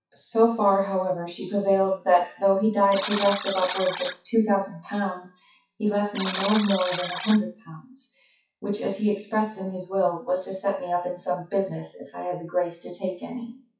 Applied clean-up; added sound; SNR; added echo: classical method WPE with log-MMSE.